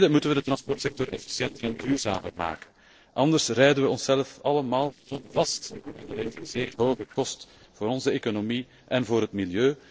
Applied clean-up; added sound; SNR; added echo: neural separator model SepFormer DNS4.